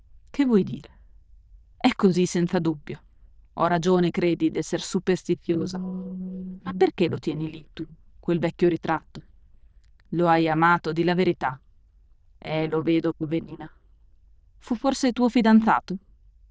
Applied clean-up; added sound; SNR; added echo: neural diffusion model UNIVERSE++.